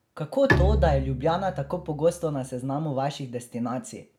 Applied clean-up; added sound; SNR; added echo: none; Bowed string instrument; 1 dB; none.